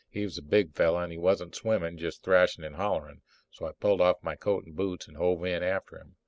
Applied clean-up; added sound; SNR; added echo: none; none; none; none.